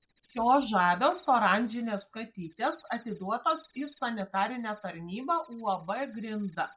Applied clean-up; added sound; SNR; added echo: neural separator model SepFormer DNS4.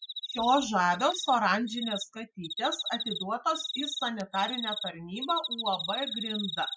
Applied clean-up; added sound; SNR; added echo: classical method spectral subtraction.